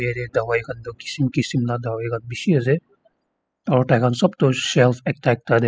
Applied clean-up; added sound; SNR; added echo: classical method spectral subtraction.